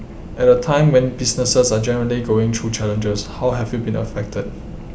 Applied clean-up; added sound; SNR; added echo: none; none; none; none.